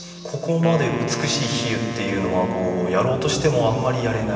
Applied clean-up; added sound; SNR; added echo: none; Wind instrument, woodwind instrument; 10 dB; reverberation time 2.8 s.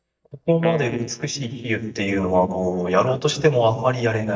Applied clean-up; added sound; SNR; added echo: neural mask model DeepFilterNet 3.